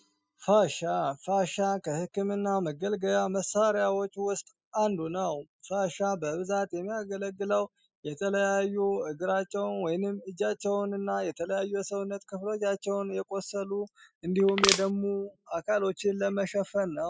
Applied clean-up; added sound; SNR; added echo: classical method spectral subtraction.